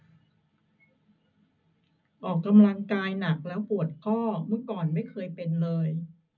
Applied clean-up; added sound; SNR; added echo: none; none; none; reverberation time 0.4 s.